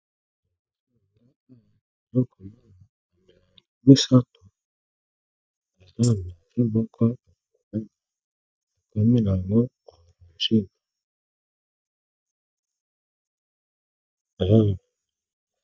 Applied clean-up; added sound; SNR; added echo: neural mask model DeepFilterNet 3.